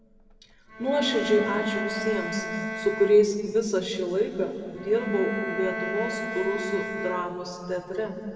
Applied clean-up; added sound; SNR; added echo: none; Bowed string instrument; 8 dB; reverberation time 2.5 s.